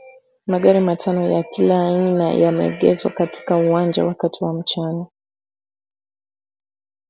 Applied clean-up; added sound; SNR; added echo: none; none; none; none.